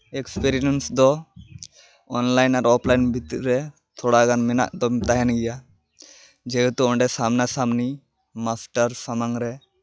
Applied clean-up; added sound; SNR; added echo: classical method log-MMSE.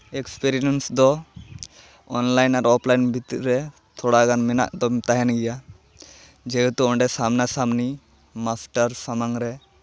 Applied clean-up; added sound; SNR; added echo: none; none; none; none.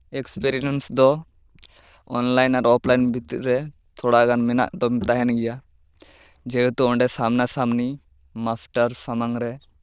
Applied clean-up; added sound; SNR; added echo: neural diffusion model UNIVERSE++.